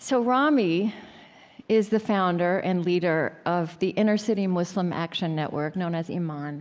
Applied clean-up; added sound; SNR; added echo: none; none; none; none.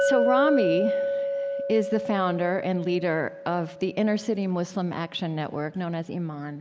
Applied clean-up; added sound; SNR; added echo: none; Chink, clink; 3 dB; none.